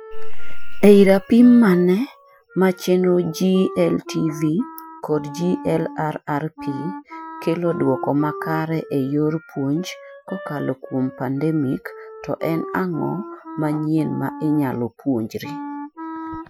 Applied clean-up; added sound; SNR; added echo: classical method Wiener filter.